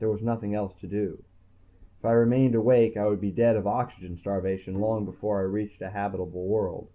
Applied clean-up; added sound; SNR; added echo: none; Bowed string instrument; 20 dB; none.